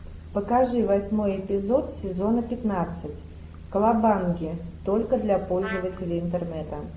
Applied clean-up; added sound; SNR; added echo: none; Trumpet; 14 dB; none.